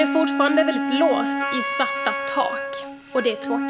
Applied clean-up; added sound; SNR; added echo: none; Wind instrument, woodwind instrument; 2 dB; none.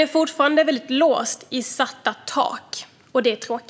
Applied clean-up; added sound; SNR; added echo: none; none; none; none.